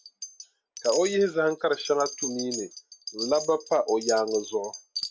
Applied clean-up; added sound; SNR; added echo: none; Wind chime; 11 dB; none.